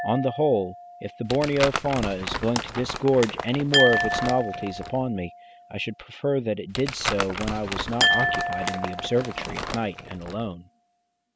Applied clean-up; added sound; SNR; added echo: none; Glass + Crumpling, crinkling; 3 dB; none.